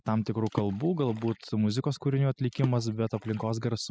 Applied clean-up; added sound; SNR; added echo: classical method spectral subtraction.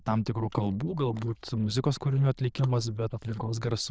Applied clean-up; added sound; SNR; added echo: neural diffusion model UNIVERSE++.